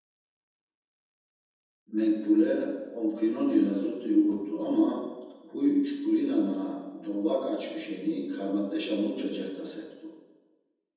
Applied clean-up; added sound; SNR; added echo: none; none; none; reverberation time 1.1 s.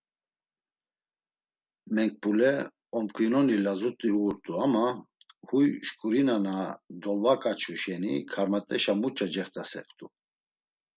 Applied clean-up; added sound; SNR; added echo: none; none; none; none.